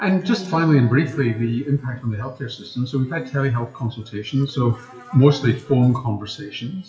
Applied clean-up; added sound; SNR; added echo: classical method WPE with log-MMSE.